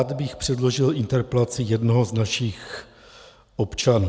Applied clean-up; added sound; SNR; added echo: none; none; none; none.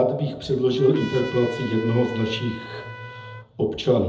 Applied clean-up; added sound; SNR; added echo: none; Trumpet; 15 dB; reverberation time 0.8 s.